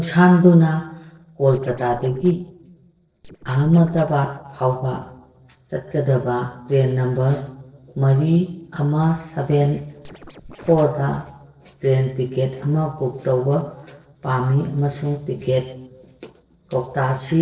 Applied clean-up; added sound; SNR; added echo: neural separator model SepFormer DNS4.